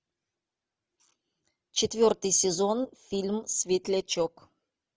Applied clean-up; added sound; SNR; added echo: none; none; none; none.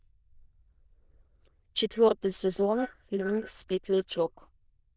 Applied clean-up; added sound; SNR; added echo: neural diffusion model UNIVERSE++.